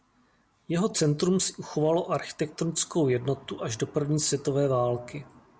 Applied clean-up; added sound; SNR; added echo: none; none; none; none.